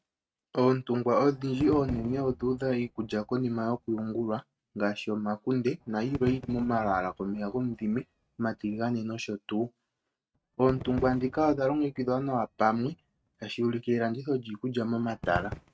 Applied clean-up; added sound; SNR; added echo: neural mask model RNNoise.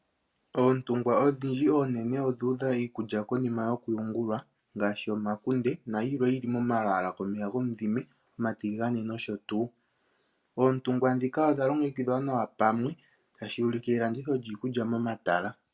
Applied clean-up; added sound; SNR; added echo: none; none; none; none.